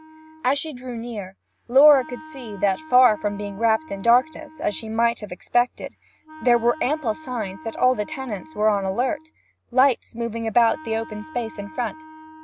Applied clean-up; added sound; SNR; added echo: none; Wind instrument, woodwind instrument; 20 dB; none.